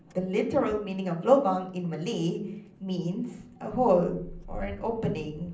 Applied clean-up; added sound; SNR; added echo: none; Engine starting / Motor vehicle (road); 18 dB; reverberation time 0.6 s.